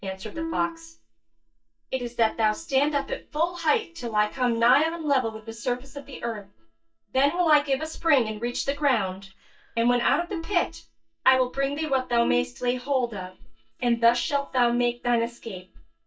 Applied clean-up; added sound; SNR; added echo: neural mask model DeepFilterNet 3.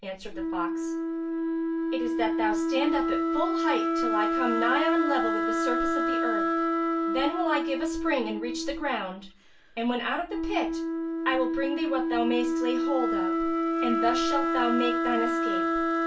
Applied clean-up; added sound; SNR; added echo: none; Wind instrument, woodwind instrument; -4 dB; reverberation time 0.3 s.